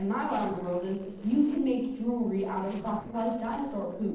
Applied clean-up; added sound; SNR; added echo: neural separator model SepFormer DNS4.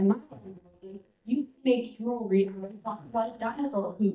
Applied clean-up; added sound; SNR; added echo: neural mask model DeepFilterNet 3.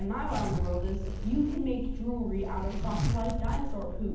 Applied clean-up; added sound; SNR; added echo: none; Zipper (clothing); -2 dB; reverberation time 0.8 s.